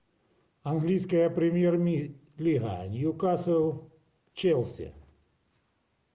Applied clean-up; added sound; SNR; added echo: none; none; none; none.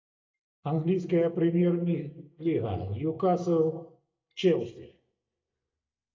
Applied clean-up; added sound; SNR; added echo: neural mask model DeepFilterNet 3.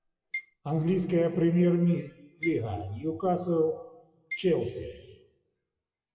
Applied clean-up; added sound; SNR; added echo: classical method WPE with log-MMSE.